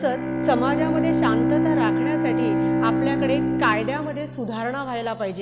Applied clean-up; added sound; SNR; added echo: none; Bowed string instrument; -3 dB; none.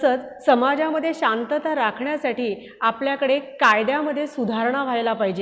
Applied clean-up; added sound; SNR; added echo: none; none; none; none.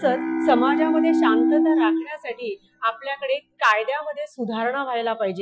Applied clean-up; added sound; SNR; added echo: classical method Wiener filter.